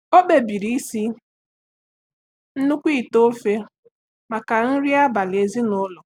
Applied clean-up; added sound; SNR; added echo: none; none; none; none.